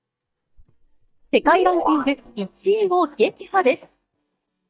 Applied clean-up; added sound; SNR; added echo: neural mask model DeepFilterNet 3.